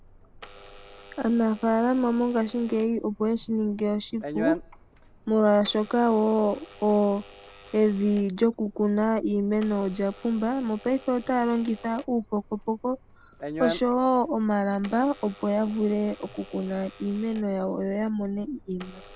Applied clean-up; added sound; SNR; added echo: none; Alarm / Door; 16 dB; none.